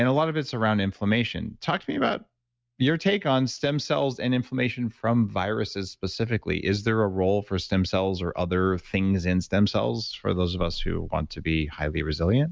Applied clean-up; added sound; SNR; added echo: none; none; none; none.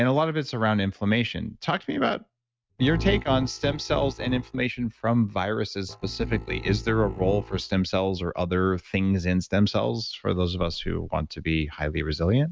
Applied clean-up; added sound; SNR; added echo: neural mask model RNNoise.